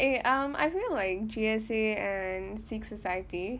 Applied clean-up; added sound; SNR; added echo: none; none; none; none.